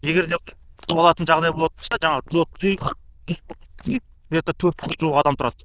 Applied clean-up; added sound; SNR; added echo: neural diffusion model UNIVERSE++.